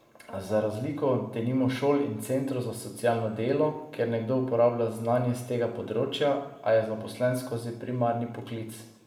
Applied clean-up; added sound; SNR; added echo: none; none; none; reverberation time 0.7 s.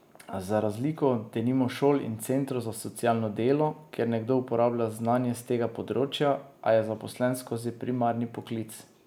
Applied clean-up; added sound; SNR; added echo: none; none; none; none.